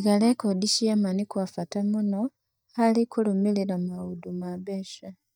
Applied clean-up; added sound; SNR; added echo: neural mask model DeepFilterNet 3.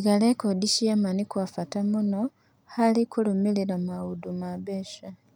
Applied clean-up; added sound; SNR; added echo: none; none; none; none.